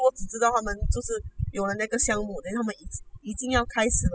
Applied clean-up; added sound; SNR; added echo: classical method spectral subtraction.